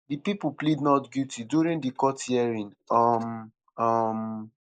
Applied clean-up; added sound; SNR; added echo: neural mask model Resemble Enhance denoiser.